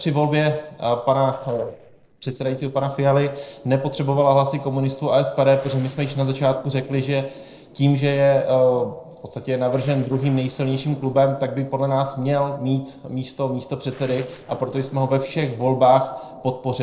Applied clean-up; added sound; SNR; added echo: neural separator model SepFormer DNS4.